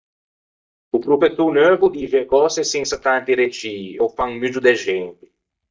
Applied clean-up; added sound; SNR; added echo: neural mask model DeepFilterNet 3.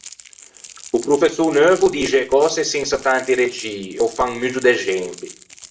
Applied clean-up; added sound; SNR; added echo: none; Crackle; 20 dB; reverberation time 0.3 s.